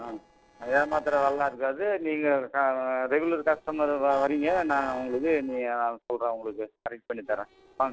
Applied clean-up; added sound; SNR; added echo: neural separator model SepFormer DNS4.